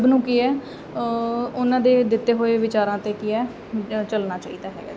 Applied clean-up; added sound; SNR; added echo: none; none; none; none.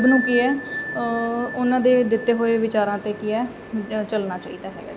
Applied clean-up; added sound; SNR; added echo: none; Bell; 11 dB; none.